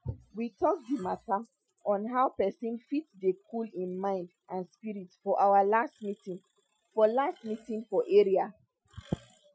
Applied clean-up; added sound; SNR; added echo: classical method Wiener filter.